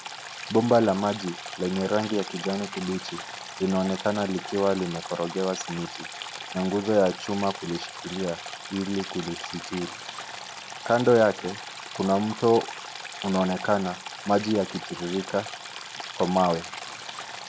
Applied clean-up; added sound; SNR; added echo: none; Stream; 11 dB; none.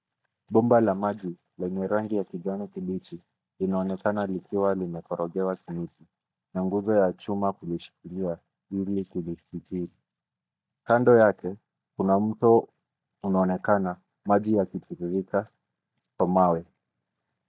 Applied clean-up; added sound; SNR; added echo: neural mask model DeepFilterNet 3.